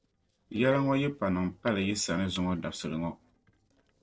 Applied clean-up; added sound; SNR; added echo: neural separator model SepFormer DNS4.